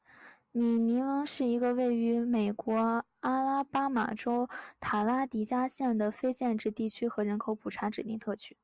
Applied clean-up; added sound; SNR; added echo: none; none; none; none.